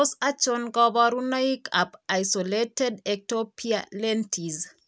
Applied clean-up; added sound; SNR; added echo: none; none; none; none.